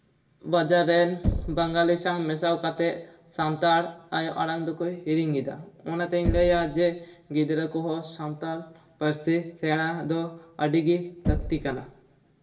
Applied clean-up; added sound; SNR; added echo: none; Knock; 10 dB; reverberation time 0.7 s.